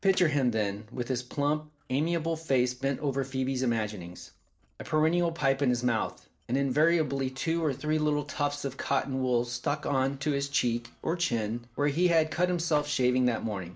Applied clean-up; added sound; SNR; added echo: neural separator model SepFormer DNS4.